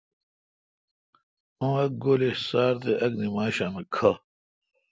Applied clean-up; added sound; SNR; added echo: none; none; none; none.